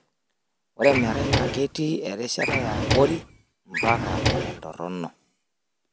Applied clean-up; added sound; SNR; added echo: none; Drawer open or close; -1 dB; none.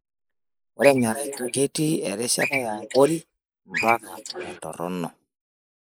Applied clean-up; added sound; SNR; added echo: neural mask model Resemble Enhance denoiser.